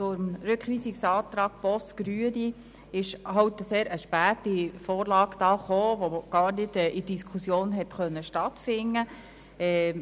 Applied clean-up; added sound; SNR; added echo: none; none; none; none.